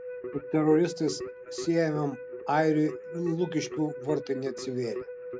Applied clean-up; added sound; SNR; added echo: none; Keyboard (musical); 10 dB; none.